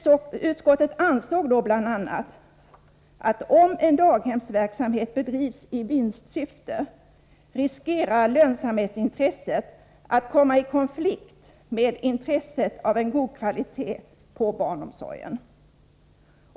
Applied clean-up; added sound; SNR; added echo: none; none; none; none.